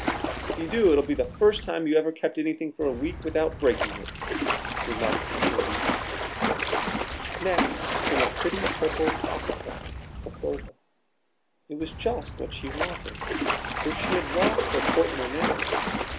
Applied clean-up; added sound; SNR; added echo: none; Splash, splatter; 1 dB; none.